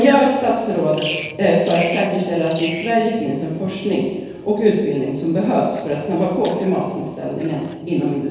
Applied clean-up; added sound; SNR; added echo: none; Bird vocalization, bird call, bird song; 16 dB; reverberation time 1.2 s.